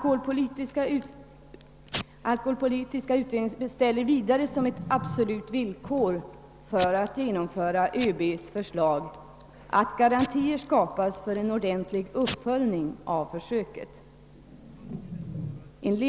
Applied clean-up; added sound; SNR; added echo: none; Packing tape, duct tape / Tearing; 16 dB; none.